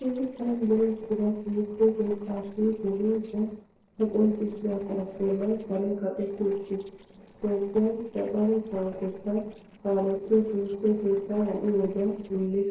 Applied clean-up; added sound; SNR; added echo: neural separator model SepFormer DNS4.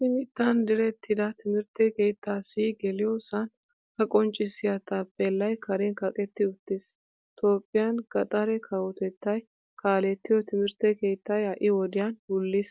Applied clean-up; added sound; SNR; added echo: none; none; none; none.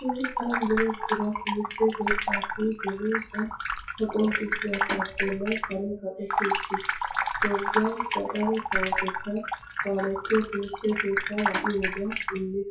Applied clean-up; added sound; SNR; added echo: classical method WPE with log-MMSE.